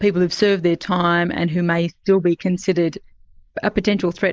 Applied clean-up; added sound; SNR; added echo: neural mask model Resemble Enhance denoiser.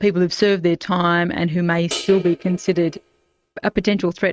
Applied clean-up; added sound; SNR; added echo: neural mask model RNNoise.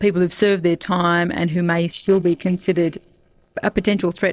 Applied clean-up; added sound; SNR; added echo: neural separator model SepFormer DNS4.